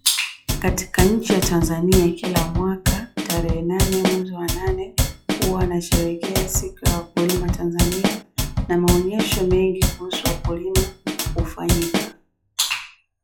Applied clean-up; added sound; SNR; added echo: classical method log-MMSE.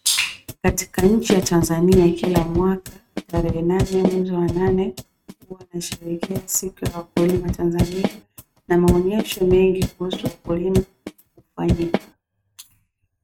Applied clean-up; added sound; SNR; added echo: neural mask model RNNoise.